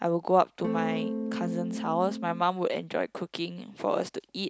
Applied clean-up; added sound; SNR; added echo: none; Electric guitar / Strum; 3 dB; none.